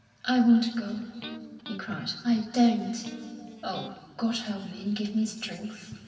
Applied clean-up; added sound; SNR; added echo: none; Electric guitar; 17 dB; reverberation time 2.6 s.